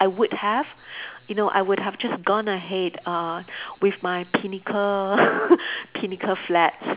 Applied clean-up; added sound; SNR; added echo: none; none; none; none.